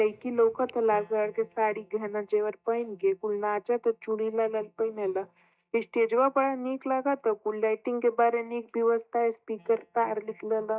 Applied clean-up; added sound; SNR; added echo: neural mask model DeepFilterNet 3.